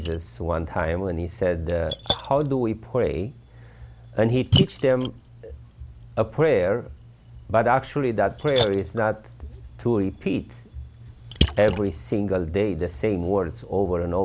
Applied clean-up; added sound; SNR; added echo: none; Splash, splatter; 8 dB; none.